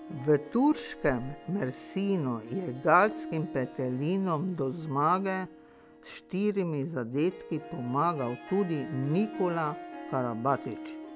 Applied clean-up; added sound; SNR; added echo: none; Harp; 14 dB; none.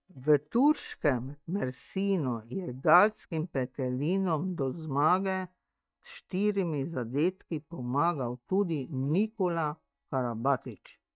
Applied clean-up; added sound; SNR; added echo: neural mask model DeepFilterNet 3.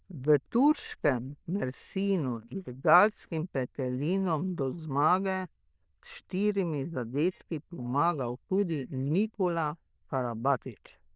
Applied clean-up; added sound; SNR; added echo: neural diffusion model UNIVERSE++.